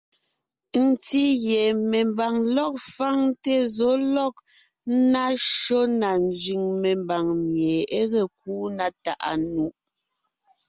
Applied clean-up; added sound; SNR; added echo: none; none; none; none.